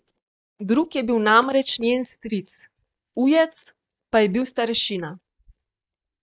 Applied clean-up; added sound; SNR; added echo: neural mask model DeepFilterNet 3.